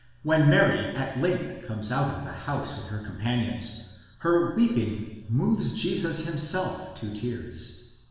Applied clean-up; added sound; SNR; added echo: none; none; none; reverberation time 1.1 s.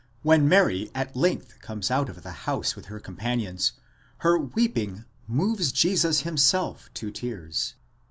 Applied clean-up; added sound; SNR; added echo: none; none; none; none.